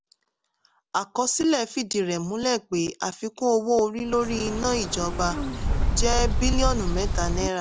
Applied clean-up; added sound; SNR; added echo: none; Bird; -1 dB; none.